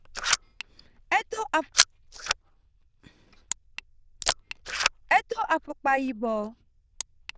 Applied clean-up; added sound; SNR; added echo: neural diffusion model UNIVERSE++.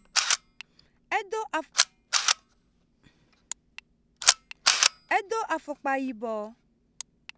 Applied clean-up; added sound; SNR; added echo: none; Camera; -4 dB; none.